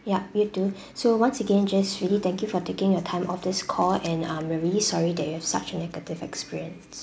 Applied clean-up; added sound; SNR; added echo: none; none; none; none.